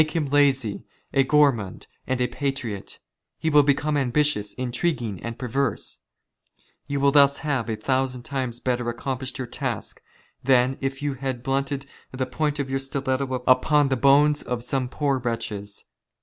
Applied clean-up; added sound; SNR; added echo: none; none; none; none.